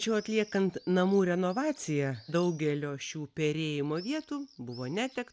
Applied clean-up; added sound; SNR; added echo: none; none; none; none.